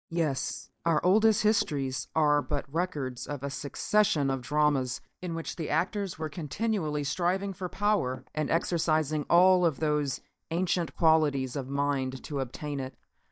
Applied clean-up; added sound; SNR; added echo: neural mask model DeepFilterNet 3.